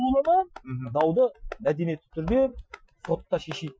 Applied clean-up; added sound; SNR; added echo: classical method Wiener filter.